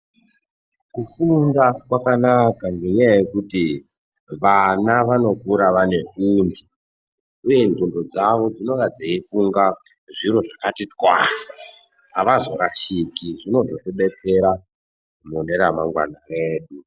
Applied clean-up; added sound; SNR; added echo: neural separator model SepFormer DNS4.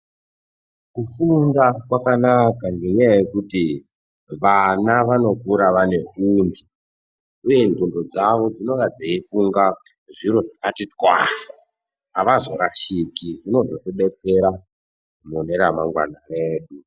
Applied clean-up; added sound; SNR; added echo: neural mask model DeepFilterNet 3.